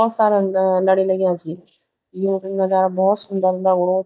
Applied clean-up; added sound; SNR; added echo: neural mask model DeepFilterNet 3.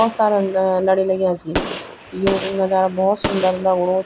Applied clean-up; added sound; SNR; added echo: none; Gunshot, gunfire; 11 dB; none.